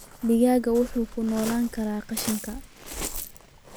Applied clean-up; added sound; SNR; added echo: none; Waves, surf; 11 dB; none.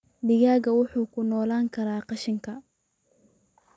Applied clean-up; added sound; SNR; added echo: none; none; none; none.